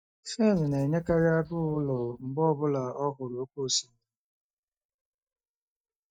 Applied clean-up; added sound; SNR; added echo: neural mask model DeepFilterNet 3.